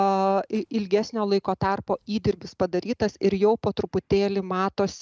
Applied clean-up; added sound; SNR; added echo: none; none; none; none.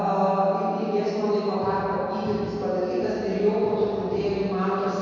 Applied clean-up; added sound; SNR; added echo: none; Keyboard (musical); 17 dB; reverberation time 2.2 s.